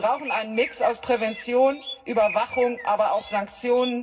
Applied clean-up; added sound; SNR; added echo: none; Bird; 14 dB; reverberation time 0.4 s.